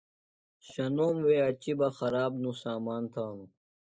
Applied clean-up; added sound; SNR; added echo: neural mask model Resemble Enhance denoiser.